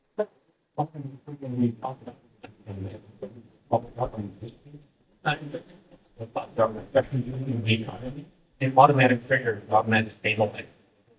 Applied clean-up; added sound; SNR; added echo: neural mask model DeepFilterNet 3.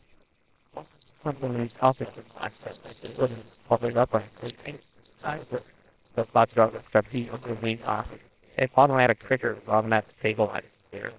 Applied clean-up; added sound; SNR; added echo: neural separator model SepFormer WHAMR!.